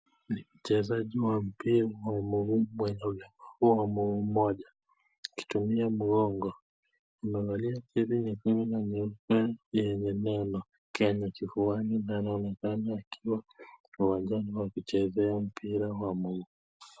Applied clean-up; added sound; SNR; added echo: none; none; none; none.